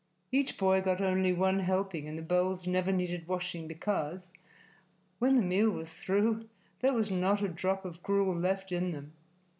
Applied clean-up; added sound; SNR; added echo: none; none; none; none.